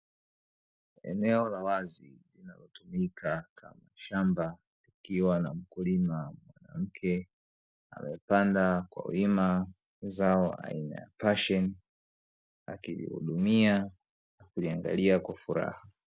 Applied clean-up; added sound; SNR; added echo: none; none; none; none.